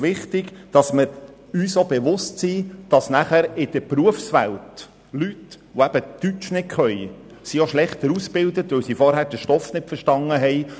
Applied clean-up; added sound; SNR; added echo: none; none; none; none.